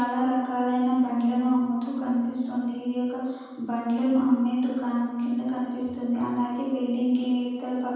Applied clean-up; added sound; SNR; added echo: none; none; none; reverberation time 1.2 s.